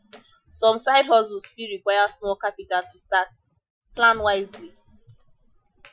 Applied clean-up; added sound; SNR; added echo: classical method Wiener filter.